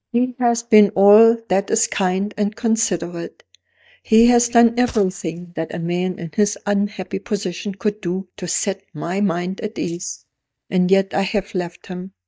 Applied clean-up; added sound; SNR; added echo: neural mask model DeepFilterNet 3.